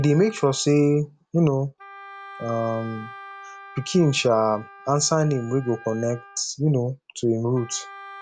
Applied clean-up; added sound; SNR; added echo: none; Wind instrument, woodwind instrument; 20 dB; none.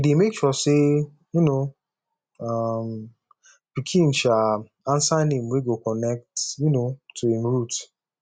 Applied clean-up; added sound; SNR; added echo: none; none; none; none.